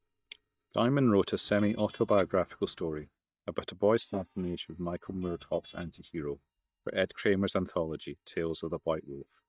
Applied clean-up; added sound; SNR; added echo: neural mask model DeepFilterNet 3.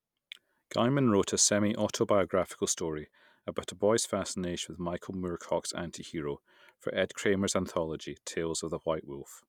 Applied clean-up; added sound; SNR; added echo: none; none; none; none.